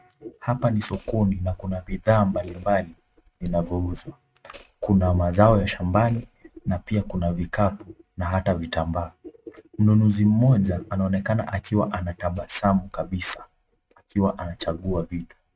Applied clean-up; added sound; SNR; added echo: neural mask model RNNoise.